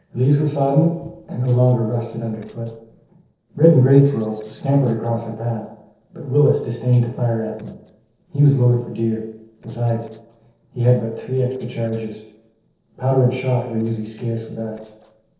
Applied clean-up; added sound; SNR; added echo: neural separator model SepFormer DNS4.